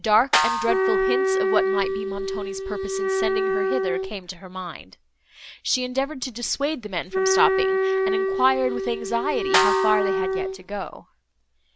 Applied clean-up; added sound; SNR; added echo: none; Snare drum + Wind instrument, woodwind instrument; -4 dB; none.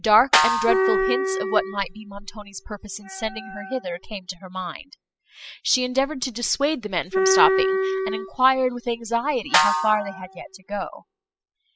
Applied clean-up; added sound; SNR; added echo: classical method spectral subtraction.